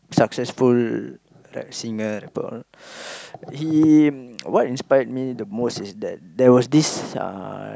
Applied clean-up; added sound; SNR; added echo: none; none; none; none.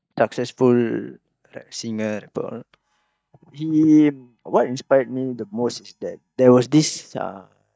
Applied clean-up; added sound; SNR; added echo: neural mask model DeepFilterNet 3.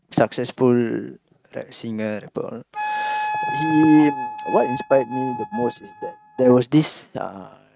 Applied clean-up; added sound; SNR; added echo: neural mask model RNNoise.